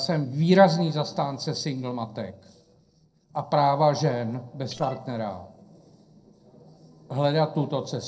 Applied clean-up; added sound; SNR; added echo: neural separator model SepFormer DNS4.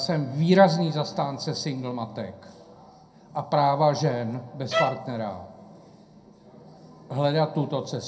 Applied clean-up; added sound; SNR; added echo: none; Bowed string instrument; 4 dB; reverberation time 0.2 s.